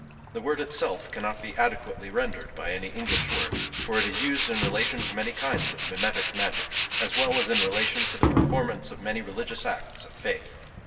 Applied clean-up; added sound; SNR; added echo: none; Tools; -1 dB; reverberation time 1.5 s.